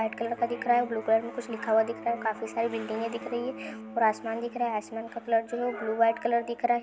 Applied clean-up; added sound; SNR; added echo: none; Electric guitar; 15 dB; none.